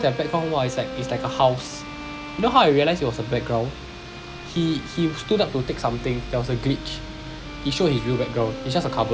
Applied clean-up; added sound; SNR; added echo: none; Bowed string instrument; 13 dB; none.